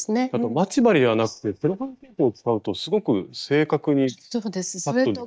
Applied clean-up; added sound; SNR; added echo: neural mask model DeepFilterNet 3.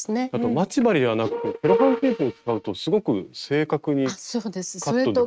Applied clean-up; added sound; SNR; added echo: neural mask model RNNoise.